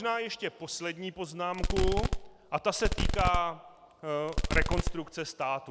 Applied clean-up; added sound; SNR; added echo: none; Fireworks; -3 dB; none.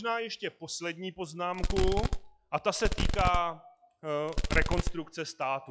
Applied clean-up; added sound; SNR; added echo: classical method log-MMSE.